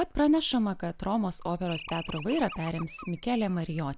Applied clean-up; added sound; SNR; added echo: none; Animal; 15 dB; none.